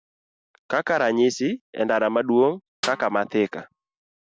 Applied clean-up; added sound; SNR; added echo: none; Snare drum; 14 dB; none.